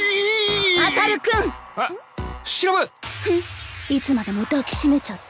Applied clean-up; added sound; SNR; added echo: none; none; none; none.